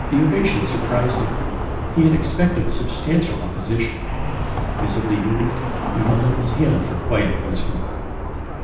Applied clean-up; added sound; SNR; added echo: none; Traffic noise, roadway noise; 2 dB; reverberation time 0.9 s.